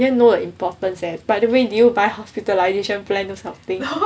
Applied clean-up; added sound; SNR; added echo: none; none; none; none.